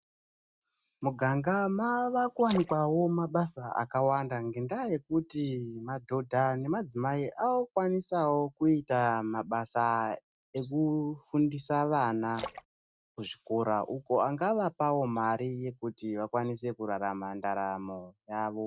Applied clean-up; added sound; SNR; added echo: neural mask model RNNoise.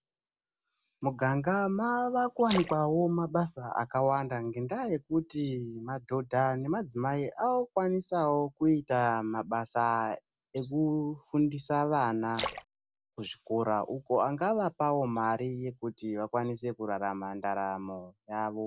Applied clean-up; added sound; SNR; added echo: none; Splash, splatter; 12 dB; none.